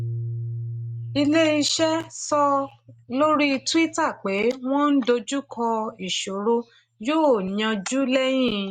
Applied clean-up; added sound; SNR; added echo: neural mask model RNNoise.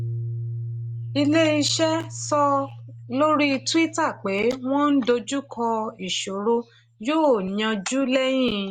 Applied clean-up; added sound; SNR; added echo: none; Piano; 13 dB; none.